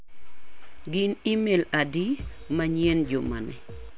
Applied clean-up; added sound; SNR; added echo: none; Drum kit; 13 dB; none.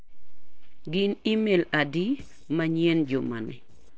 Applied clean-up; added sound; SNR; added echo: neural separator model SepFormer DNS4.